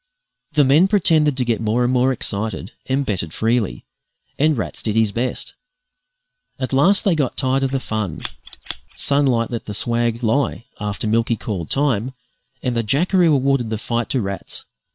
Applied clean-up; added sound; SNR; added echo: neural separator model SepFormer WHAM!.